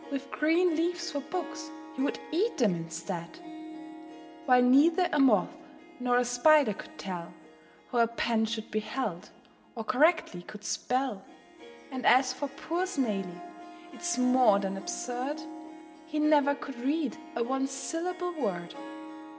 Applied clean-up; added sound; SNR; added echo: none; Harp; 16 dB; reverberation time 1.2 s.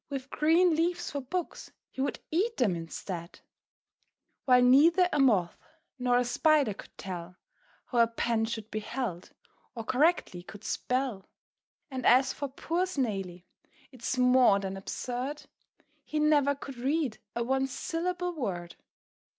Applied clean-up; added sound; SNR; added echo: none; none; none; none.